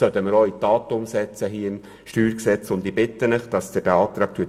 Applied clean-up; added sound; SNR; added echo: none; none; none; reverberation time 0.4 s.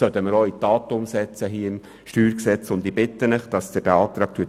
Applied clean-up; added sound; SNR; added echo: none; none; none; none.